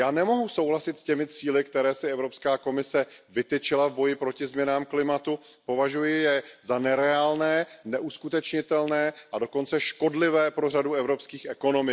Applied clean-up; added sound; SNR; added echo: none; none; none; none.